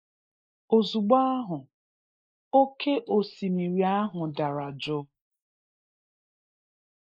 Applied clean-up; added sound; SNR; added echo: neural mask model Resemble Enhance denoiser.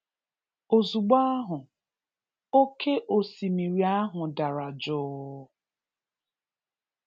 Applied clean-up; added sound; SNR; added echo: none; none; none; none.